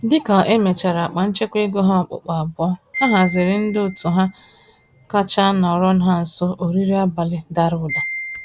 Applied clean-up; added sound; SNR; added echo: none; Wind chime; 15 dB; none.